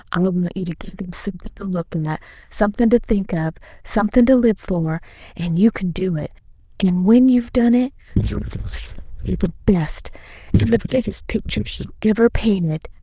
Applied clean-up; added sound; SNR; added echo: neural diffusion model UNIVERSE++.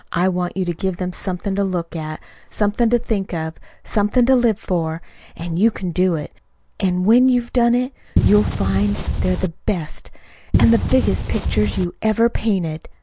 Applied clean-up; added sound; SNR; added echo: none; Wind; 0 dB; none.